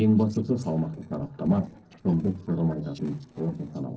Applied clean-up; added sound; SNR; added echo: neural separator model SepFormer DNS4.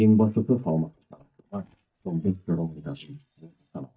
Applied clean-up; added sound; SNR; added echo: neural mask model DeepFilterNet 3.